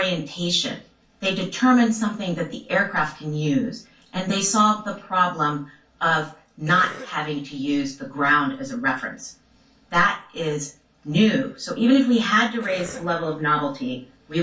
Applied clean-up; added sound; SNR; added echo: none; Cough; 17 dB; reverberation time 0.2 s.